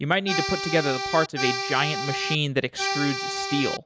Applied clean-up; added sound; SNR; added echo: none; Accordion; 2 dB; none.